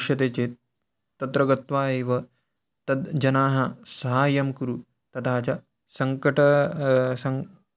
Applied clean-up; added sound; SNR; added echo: none; none; none; none.